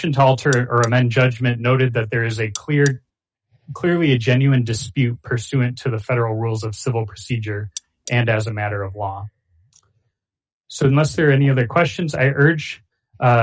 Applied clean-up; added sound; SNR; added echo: neural mask model RNNoise.